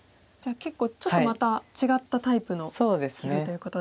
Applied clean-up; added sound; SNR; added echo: none; none; none; none.